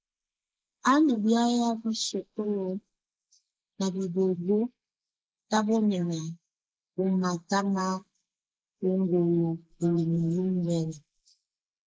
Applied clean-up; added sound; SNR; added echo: neural mask model Resemble Enhance denoiser.